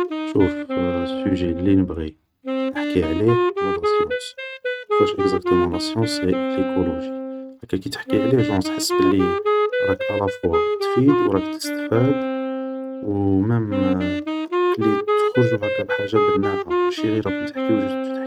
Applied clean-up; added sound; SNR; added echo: neural mask model RNNoise.